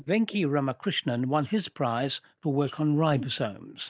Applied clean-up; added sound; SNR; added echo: neural mask model DeepFilterNet 3.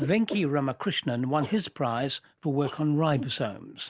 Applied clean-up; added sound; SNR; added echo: none; Cough; 15 dB; none.